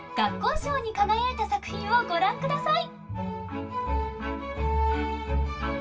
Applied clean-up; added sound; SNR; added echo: none; Thump, thud; 10 dB; reverberation time 0.2 s.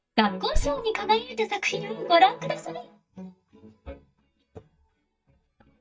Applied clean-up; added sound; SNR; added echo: neural mask model DeepFilterNet 3.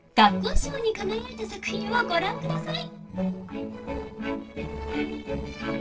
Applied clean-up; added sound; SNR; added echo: neural separator model SepFormer DNS4.